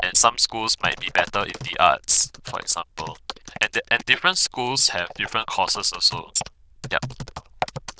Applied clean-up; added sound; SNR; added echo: neural diffusion model UNIVERSE++.